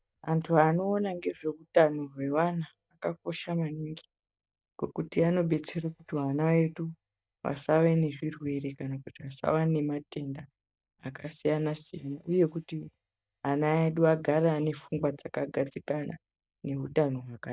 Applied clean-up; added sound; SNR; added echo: neural mask model DeepFilterNet 3.